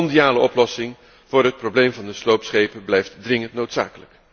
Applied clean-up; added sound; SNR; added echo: none; none; none; none.